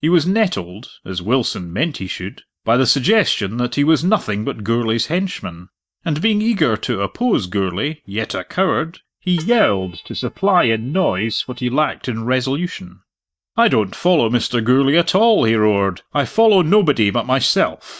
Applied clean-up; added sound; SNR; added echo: neural mask model DeepFilterNet 3.